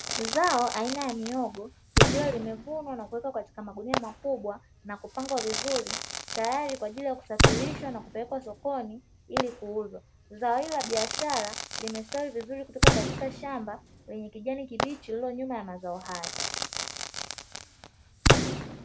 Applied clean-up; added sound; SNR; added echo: none; Crackle / Fireworks; -2 dB; none.